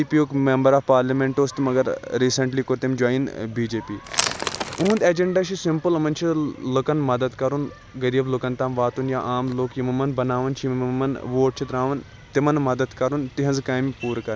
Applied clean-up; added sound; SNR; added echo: none; Crackle / Crushing / Wood; 5 dB; none.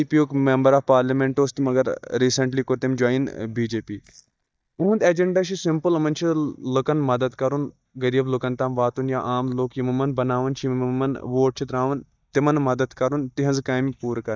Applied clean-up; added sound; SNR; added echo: neural mask model DeepFilterNet 3.